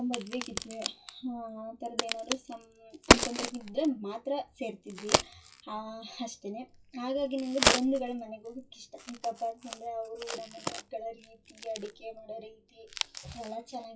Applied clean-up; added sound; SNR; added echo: classical method WPE with log-MMSE.